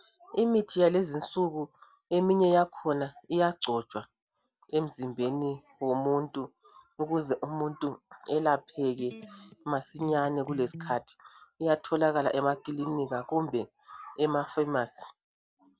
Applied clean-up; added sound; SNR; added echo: none; Electric guitar; 16 dB; none.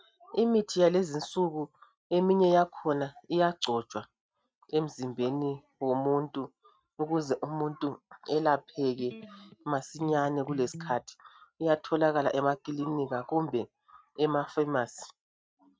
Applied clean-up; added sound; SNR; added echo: neural mask model RNNoise.